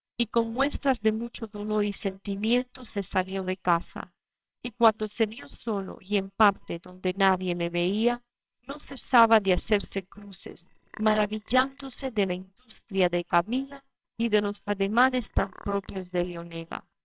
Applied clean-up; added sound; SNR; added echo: neural separator model SepFormer WHAMR!.